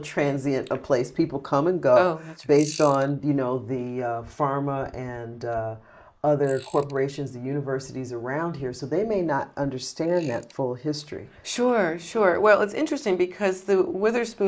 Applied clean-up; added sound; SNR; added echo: neural mask model Resemble Enhance denoiser.